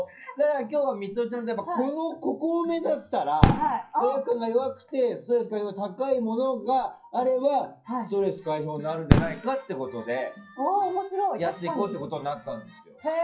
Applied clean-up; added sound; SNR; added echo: classical method WPE with log-MMSE.